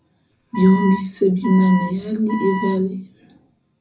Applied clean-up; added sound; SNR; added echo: none; Wind instrument, woodwind instrument; 11 dB; reverberation time 0.4 s.